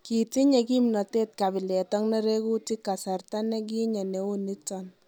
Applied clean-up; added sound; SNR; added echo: none; none; none; none.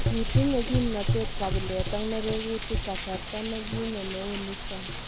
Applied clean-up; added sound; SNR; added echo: none; Gurgling / Engine + Rain; -3 dB; none.